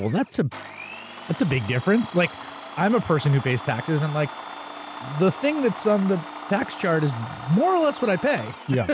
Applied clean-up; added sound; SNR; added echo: none; Domestic sounds, home sounds; 13 dB; none.